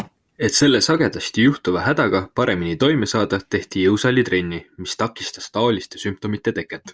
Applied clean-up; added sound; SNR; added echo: none; none; none; none.